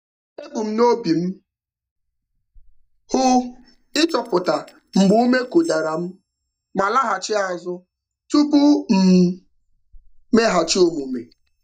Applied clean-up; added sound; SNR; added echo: neural mask model DeepFilterNet 3.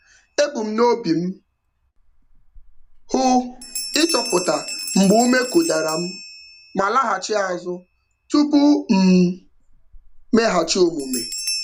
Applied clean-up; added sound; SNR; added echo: none; Bell; 13 dB; none.